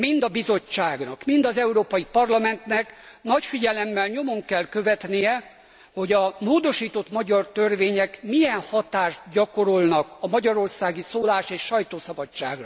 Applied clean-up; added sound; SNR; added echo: none; none; none; none.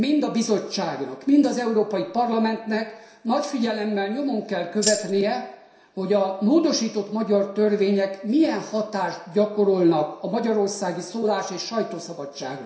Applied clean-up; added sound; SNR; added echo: none; Tambourine; 5 dB; reverberation time 0.7 s.